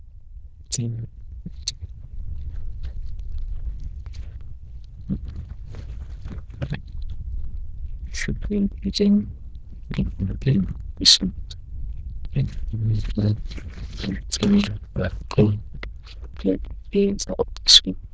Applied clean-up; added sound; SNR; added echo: neural diffusion model UNIVERSE++.